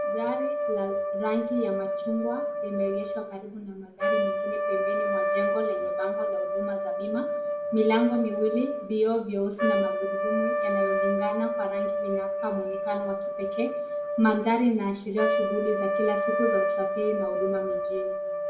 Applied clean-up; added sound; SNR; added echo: none; Trumpet; -1 dB; reverberation time 0.6 s.